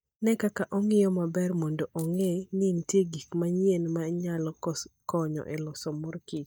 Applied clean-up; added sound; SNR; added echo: neural mask model DeepFilterNet 3.